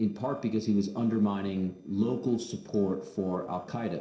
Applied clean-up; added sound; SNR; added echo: neural separator model SepFormer DNS4.